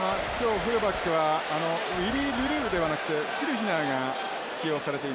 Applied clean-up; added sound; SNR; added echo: none; Wind; 15 dB; none.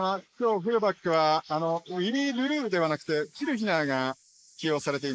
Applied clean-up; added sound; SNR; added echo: neural mask model Resemble Enhance denoiser.